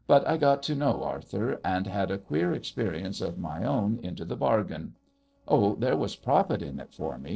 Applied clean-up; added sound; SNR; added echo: neural separator model SepFormer DNS4.